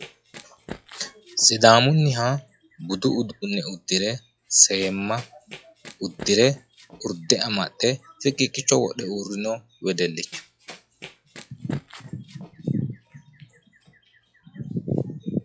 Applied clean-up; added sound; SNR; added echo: classical method log-MMSE.